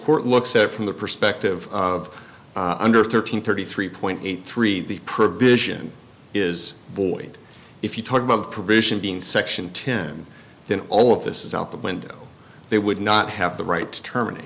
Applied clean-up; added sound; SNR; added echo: none; none; none; none.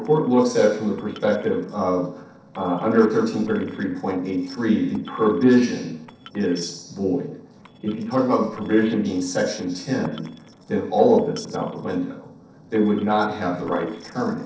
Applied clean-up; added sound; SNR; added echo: neural separator model SepFormer DNS4.